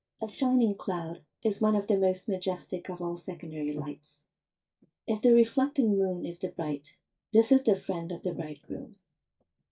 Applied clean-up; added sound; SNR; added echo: neural mask model DeepFilterNet 3.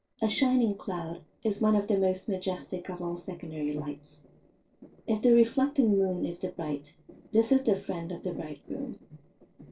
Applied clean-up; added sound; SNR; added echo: neural separator model SepFormer DNS4.